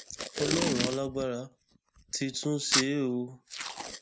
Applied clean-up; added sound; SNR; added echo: none; Packing tape, duct tape; 2 dB; none.